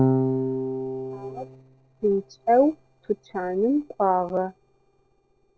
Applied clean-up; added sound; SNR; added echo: neural separator model SepFormer DNS4.